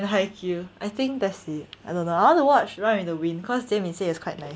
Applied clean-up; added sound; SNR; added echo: none; none; none; none.